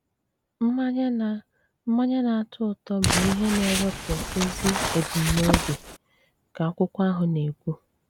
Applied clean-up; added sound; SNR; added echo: none; Crumpling, crinkling; 1 dB; none.